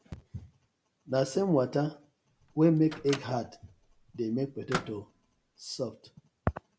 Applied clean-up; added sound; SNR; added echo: none; Microwave oven; 12 dB; none.